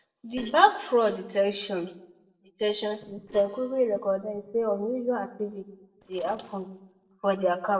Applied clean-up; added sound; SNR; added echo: neural separator model SepFormer DNS4.